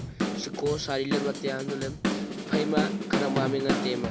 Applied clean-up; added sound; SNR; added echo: none; Drum / Drum kit; -1 dB; none.